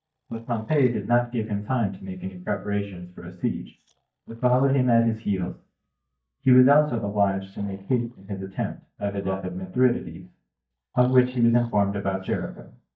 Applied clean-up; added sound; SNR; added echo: neural mask model DeepFilterNet 3.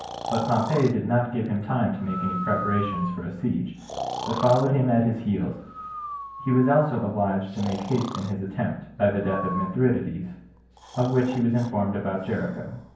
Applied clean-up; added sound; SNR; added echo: none; Breathing; 11 dB; reverberation time 0.9 s.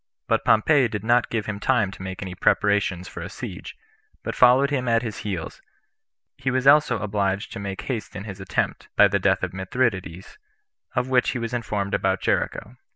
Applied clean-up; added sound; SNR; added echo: none; none; none; none.